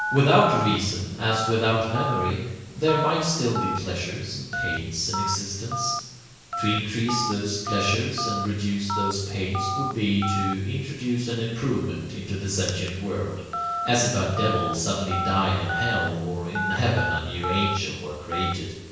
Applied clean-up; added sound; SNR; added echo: none; Telephone; 6 dB; reverberation time 1.0 s.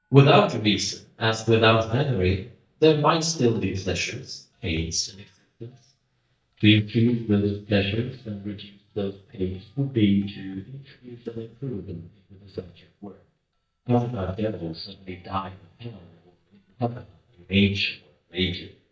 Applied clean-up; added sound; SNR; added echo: neural mask model DeepFilterNet 3.